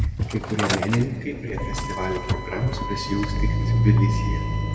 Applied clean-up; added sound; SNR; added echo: none; Slam / Engine starting; -4 dB; reverberation time 2.4 s.